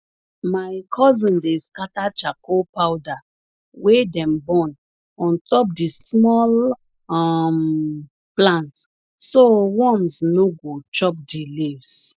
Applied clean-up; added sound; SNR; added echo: neural mask model Resemble Enhance denoiser.